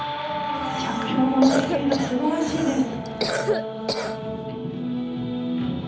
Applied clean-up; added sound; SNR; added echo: none; Cough; 5 dB; reverberation time 0.9 s.